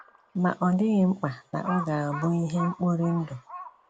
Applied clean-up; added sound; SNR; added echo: none; Crow; 14 dB; none.